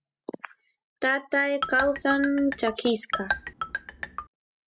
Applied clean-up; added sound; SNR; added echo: none; Marimba, xylophone; 5 dB; none.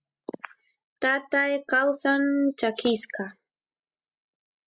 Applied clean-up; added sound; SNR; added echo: none; none; none; none.